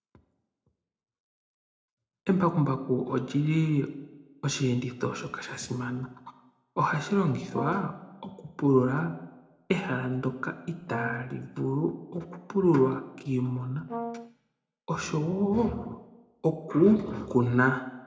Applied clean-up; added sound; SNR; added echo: none; Brass instrument; 9 dB; reverberation time 0.6 s.